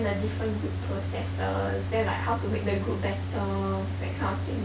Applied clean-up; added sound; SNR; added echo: none; none; none; none.